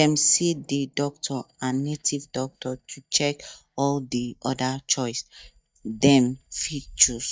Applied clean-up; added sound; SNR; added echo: neural mask model DeepFilterNet 3.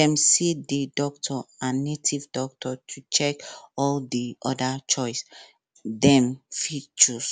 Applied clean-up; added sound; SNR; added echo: none; none; none; none.